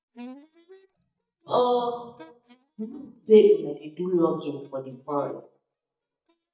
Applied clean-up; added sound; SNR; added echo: neural mask model DeepFilterNet 3.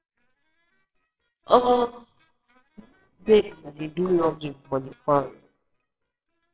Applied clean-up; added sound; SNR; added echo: neural separator model SepFormer WHAMR!.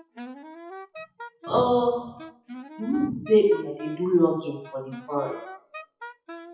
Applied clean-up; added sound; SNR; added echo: classical method WPE with log-MMSE.